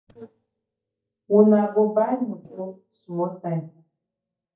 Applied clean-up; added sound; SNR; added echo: neural mask model DeepFilterNet 3.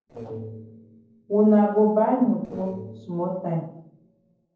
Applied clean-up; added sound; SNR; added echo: neural separator model SepFormer DNS4.